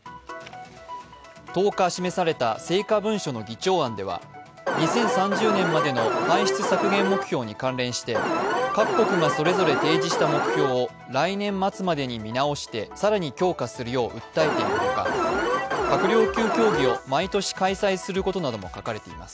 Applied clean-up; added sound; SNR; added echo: none; Alarm; -2 dB; none.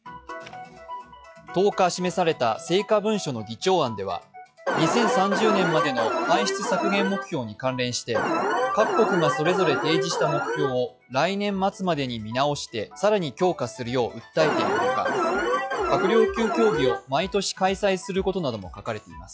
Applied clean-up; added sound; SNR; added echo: classical method log-MMSE.